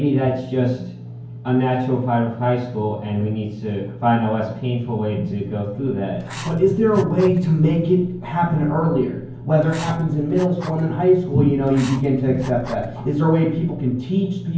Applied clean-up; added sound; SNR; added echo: none; Writing; 19 dB; reverberation time 0.9 s.